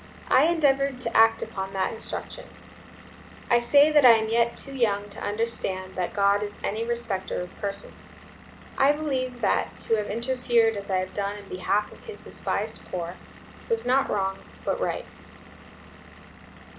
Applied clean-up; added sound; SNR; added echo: none; Engine / Vehicle; 19 dB; none.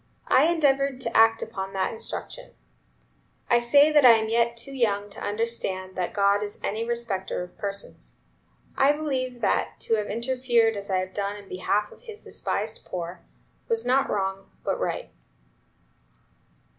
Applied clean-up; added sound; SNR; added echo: none; none; none; none.